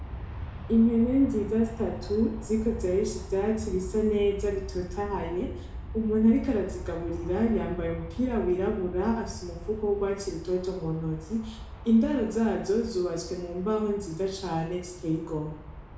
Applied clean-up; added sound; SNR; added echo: none; Aircraft; 11 dB; reverberation time 0.6 s.